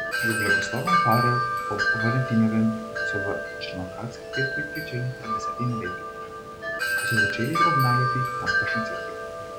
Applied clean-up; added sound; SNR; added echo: none; Wind chime; -2 dB; none.